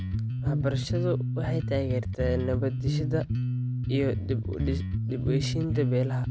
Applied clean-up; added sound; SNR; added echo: none; Bass guitar; -3 dB; none.